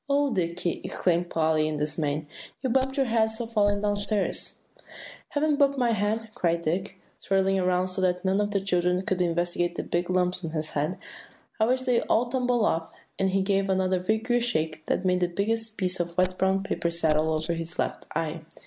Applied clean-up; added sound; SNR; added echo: neural mask model Resemble Enhance denoiser.